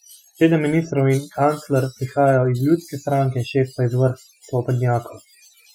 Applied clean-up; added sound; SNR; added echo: classical method Wiener filter.